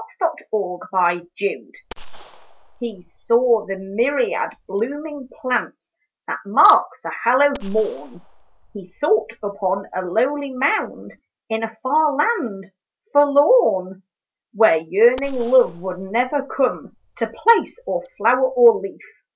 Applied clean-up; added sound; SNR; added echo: none; Gunshot, gunfire; 19 dB; none.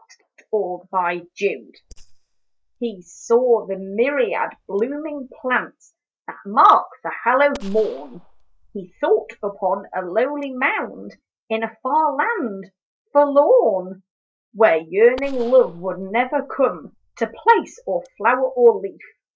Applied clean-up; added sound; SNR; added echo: neural mask model DeepFilterNet 3.